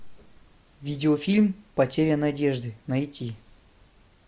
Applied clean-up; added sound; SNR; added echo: none; none; none; none.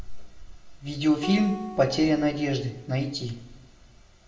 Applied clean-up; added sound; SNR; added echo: none; Acoustic guitar; 15 dB; reverberation time 0.7 s.